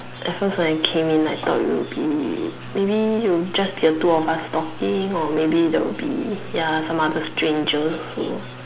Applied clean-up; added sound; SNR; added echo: none; none; none; none.